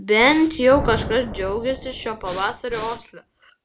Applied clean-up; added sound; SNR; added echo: none; Breathing + Thunder; 12 dB; none.